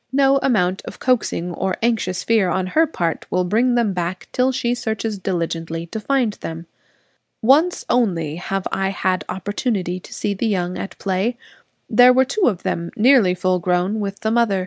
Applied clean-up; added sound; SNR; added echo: none; none; none; none.